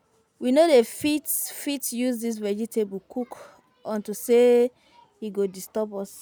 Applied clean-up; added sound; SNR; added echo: none; none; none; none.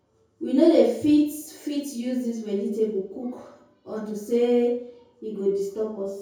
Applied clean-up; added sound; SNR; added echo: none; none; none; reverberation time 0.6 s.